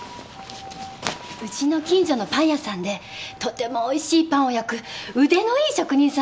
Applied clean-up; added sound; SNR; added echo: none; none; none; none.